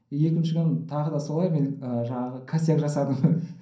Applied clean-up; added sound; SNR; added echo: none; none; none; reverberation time 0.6 s.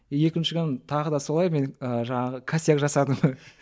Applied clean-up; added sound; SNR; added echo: none; none; none; none.